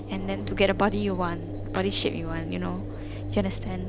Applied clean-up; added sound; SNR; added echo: none; Engine; 5 dB; none.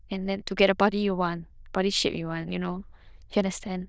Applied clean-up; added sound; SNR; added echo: neural diffusion model UNIVERSE++.